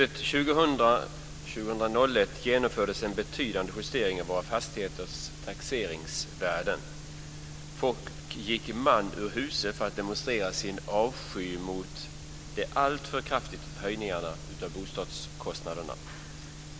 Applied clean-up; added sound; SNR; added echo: none; none; none; none.